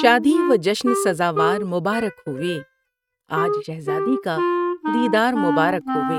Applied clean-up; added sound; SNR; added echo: neural mask model RNNoise.